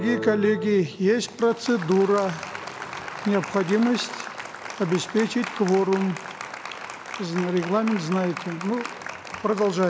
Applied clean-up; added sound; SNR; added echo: none; Applause; 11 dB; none.